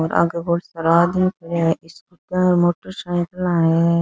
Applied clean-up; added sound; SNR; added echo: none; none; none; none.